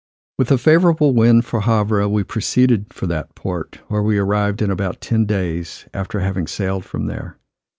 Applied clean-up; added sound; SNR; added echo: none; none; none; none.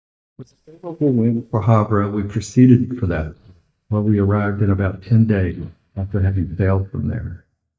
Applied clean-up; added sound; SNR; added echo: neural mask model DeepFilterNet 3.